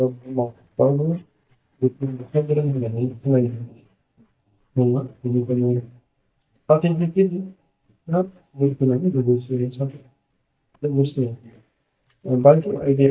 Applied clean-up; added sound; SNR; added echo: neural mask model DeepFilterNet 3.